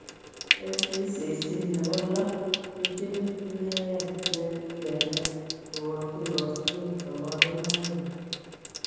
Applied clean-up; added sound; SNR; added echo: none; Trickle, dribble / Sink (filling or washing) / Water tap, faucet; 2 dB; reverberation time 1.9 s.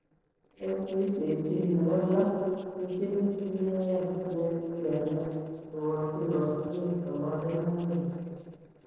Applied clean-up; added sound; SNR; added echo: neural separator model SepFormer DNS4.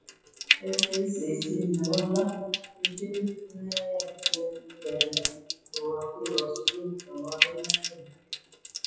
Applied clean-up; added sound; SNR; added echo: classical method WPE with log-MMSE.